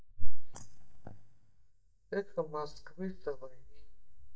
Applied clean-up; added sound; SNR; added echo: neural mask model DeepFilterNet 3.